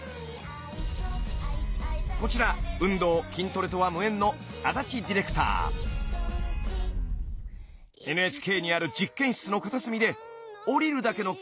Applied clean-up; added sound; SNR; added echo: none; Boom; 0 dB; none.